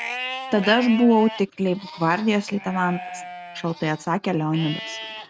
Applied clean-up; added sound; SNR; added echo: none; Livestock, farm animals, working animals; 12 dB; none.